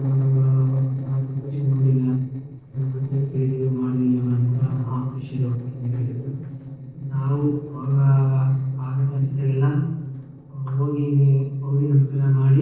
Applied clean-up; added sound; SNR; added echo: neural separator model SepFormer DNS4.